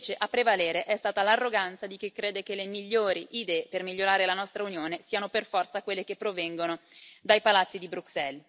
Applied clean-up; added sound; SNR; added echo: none; none; none; none.